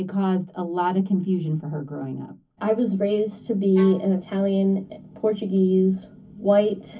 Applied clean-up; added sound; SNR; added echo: none; Bowed string instrument; 20 dB; reverberation time 0.3 s.